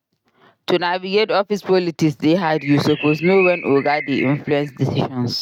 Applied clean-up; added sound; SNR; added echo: neural mask model RNNoise.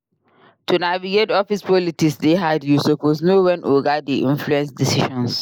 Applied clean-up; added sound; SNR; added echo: neural mask model Resemble Enhance denoiser.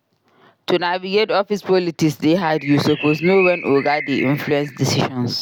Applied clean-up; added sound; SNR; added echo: none; Bird; 11 dB; none.